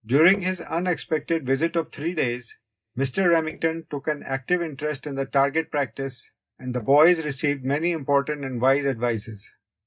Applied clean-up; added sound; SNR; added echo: neural mask model DeepFilterNet 3.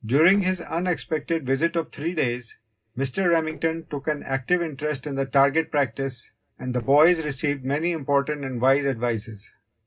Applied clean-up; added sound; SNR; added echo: neural separator model SepFormer DNS4.